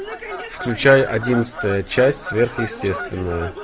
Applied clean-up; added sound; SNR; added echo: none; Bird vocalization, bird call, bird song / Fowl; 12 dB; none.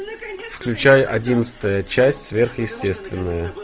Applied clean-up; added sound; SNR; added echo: none; none; none; none.